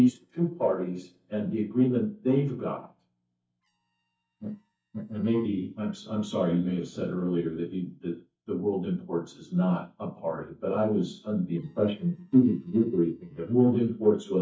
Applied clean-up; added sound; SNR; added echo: neural mask model DeepFilterNet 3.